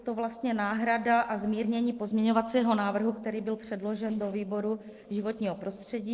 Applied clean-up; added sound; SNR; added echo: neural separator model SepFormer DNS4.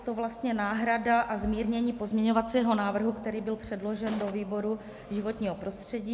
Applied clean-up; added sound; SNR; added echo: none; Gunshot, gunfire; 11 dB; none.